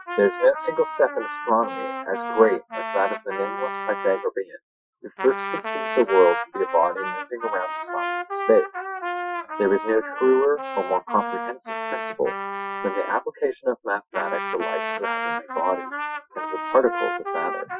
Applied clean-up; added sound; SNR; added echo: classical method Wiener filter.